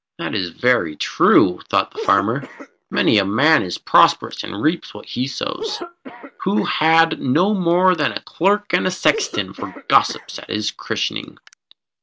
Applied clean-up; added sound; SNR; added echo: neural mask model Resemble Enhance denoiser.